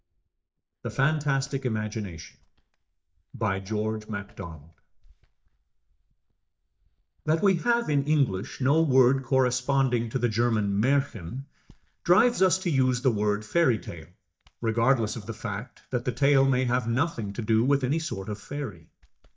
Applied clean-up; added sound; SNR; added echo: neural mask model DeepFilterNet 3.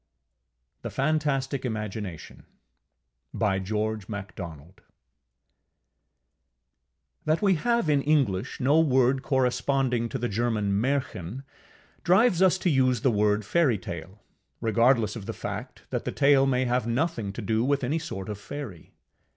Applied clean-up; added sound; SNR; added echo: none; none; none; none.